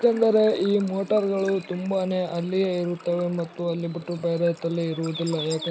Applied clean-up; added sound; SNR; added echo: none; Water / Bird; 19 dB; none.